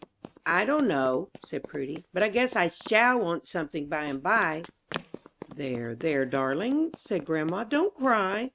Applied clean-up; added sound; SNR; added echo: neural mask model RNNoise.